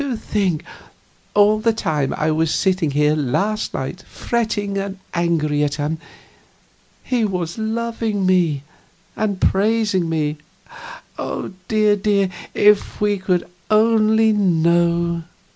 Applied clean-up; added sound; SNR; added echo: none; none; none; none.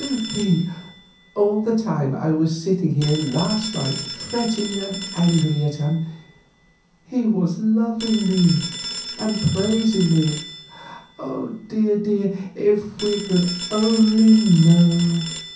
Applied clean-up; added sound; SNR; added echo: none; Telephone; 13 dB; reverberation time 0.6 s.